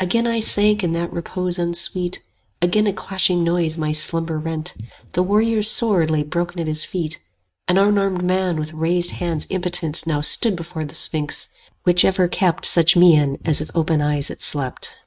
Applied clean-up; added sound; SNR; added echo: neural mask model RNNoise.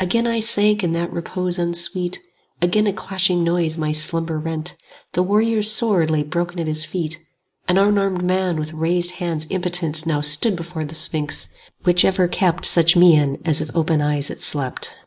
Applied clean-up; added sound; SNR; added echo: neural mask model Resemble Enhance denoiser.